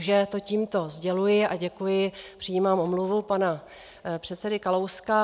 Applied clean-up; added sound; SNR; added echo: none; none; none; none.